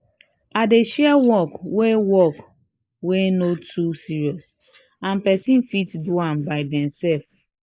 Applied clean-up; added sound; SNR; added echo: neural mask model Resemble Enhance denoiser.